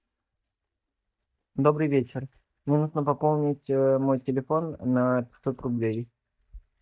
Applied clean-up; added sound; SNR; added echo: neural mask model DeepFilterNet 3.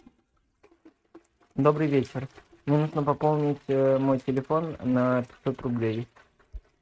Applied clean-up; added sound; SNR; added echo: neural mask model RNNoise.